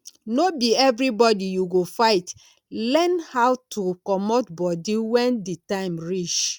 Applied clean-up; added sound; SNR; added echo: none; none; none; none.